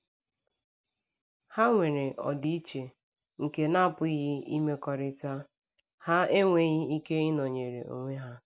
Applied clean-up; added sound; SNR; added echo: none; none; none; none.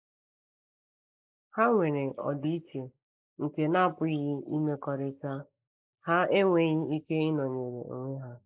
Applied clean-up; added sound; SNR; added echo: neural mask model Resemble Enhance denoiser.